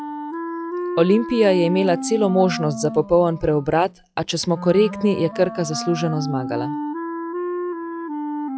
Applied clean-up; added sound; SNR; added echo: classical method log-MMSE.